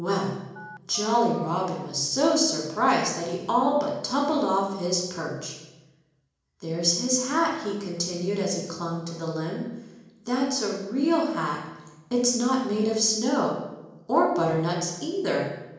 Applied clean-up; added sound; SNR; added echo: none; Telephone; 17 dB; reverberation time 1.0 s.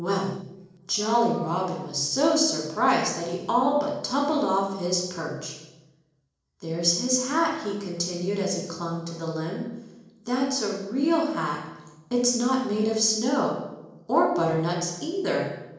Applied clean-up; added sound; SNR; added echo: neural separator model SepFormer DNS4.